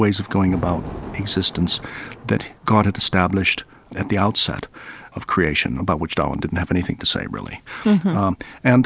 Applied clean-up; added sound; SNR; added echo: none; Thunder; 19 dB; none.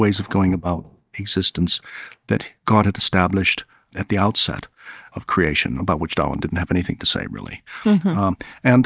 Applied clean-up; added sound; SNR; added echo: neural mask model DeepFilterNet 3.